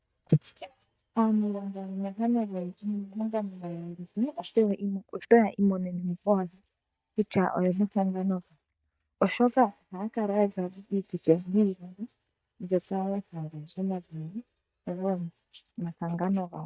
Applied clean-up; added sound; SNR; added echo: neural mask model DeepFilterNet 3.